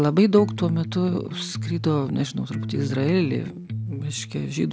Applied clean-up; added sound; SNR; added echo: none; Electric guitar; 8 dB; none.